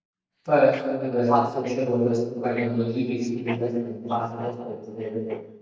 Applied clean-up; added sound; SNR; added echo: neural mask model DeepFilterNet 3.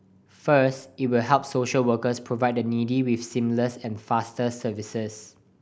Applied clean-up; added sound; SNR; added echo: none; none; none; none.